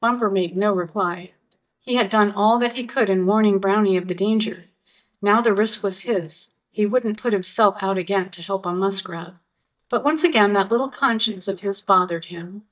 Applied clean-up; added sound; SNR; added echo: neural mask model DeepFilterNet 3.